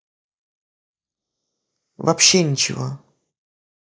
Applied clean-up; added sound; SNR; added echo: neural mask model Resemble Enhance denoiser.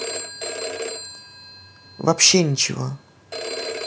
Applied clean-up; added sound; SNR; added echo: none; Telephone; 8 dB; none.